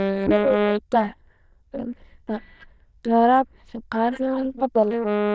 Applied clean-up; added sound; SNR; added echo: neural diffusion model UNIVERSE++.